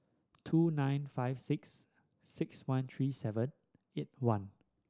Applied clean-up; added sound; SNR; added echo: none; none; none; none.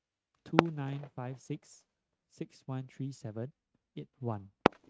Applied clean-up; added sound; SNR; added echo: neural mask model RNNoise.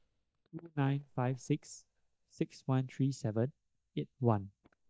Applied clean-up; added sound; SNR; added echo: neural mask model DeepFilterNet 3.